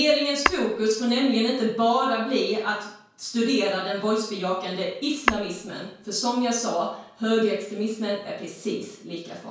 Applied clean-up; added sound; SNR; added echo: none; Tap / Hammer; 8 dB; reverberation time 0.5 s.